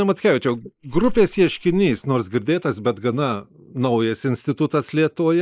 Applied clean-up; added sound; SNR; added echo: neural mask model Resemble Enhance denoiser.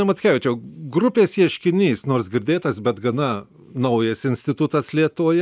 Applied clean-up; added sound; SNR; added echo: none; none; none; none.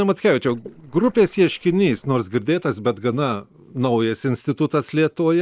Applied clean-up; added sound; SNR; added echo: neural separator model SepFormer DNS4.